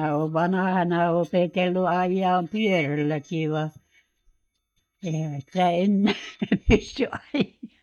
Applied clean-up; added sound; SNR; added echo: neural mask model DeepFilterNet 3.